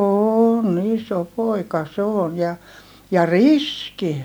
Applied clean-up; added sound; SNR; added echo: none; none; none; none.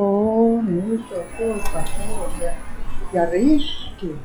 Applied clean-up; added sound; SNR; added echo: classical method log-MMSE.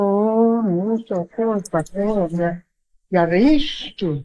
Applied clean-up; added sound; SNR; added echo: neural mask model Resemble Enhance denoiser.